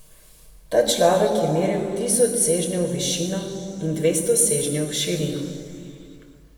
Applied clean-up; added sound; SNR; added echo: none; none; none; reverberation time 2.4 s.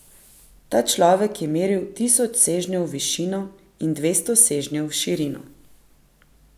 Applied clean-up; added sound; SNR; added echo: none; none; none; none.